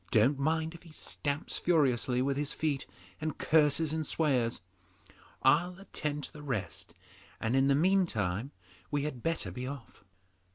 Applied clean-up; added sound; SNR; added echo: none; none; none; none.